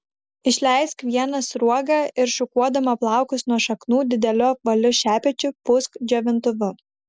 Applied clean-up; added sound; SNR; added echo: none; none; none; none.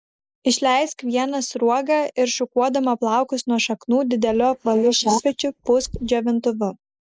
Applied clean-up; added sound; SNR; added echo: neural mask model Resemble Enhance denoiser.